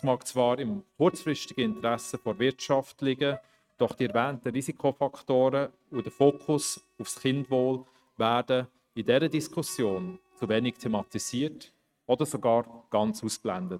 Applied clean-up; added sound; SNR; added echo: neural mask model RNNoise.